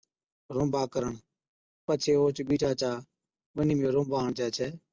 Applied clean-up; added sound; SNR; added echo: none; none; none; none.